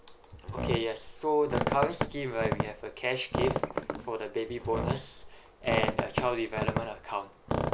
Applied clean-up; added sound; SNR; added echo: none; Squeak; 1 dB; none.